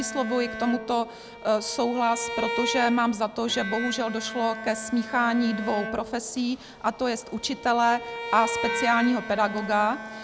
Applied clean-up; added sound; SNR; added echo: none; Bowed string instrument + Bowed string instrument; 8 dB; none.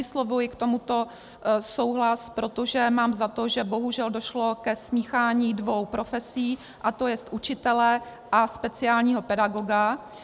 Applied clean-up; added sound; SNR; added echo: none; none; none; none.